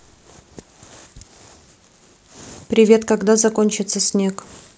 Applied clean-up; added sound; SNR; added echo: none; none; none; none.